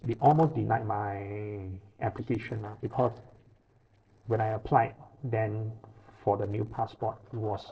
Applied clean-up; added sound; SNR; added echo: neural separator model SepFormer DNS4.